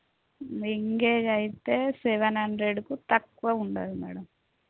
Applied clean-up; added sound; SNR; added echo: none; none; none; none.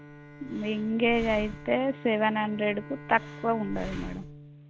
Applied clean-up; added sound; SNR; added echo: none; Breathing + Bowed string instrument; 13 dB; none.